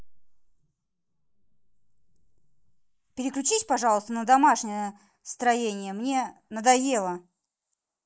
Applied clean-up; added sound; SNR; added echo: neural mask model Resemble Enhance denoiser.